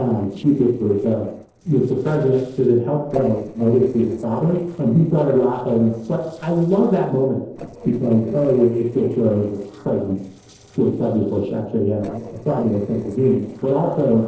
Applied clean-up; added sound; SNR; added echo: neural separator model SepFormer DNS4.